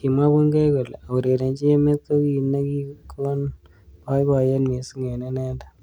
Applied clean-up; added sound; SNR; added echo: none; none; none; none.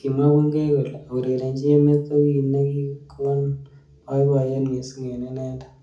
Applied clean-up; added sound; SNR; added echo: none; none; none; reverberation time 0.4 s.